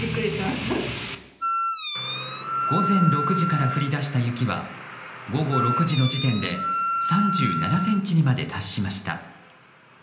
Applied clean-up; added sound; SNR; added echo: none; Wind instrument, woodwind instrument; 2 dB; reverberation time 0.9 s.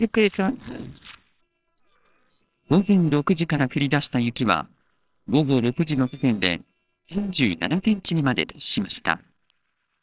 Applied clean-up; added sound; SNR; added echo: neural separator model SepFormer WHAMR!.